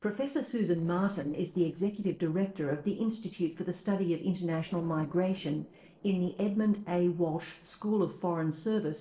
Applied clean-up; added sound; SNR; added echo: neural separator model SepFormer DNS4.